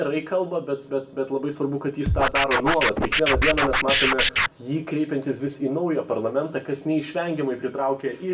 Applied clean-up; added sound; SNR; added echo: none; Scratching (performance technique); -3 dB; reverberation time 0.2 s.